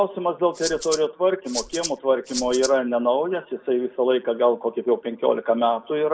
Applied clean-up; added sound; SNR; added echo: none; Rattle (instrument); 10 dB; reverberation time 1.2 s.